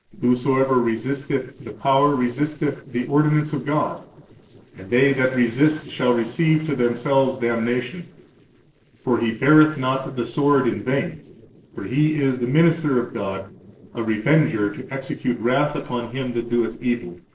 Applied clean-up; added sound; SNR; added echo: neural separator model SepFormer DNS4.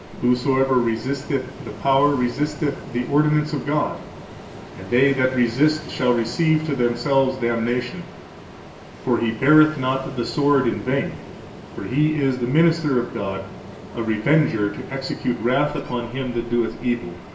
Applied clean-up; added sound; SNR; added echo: none; Ocean; 15 dB; reverberation time 0.8 s.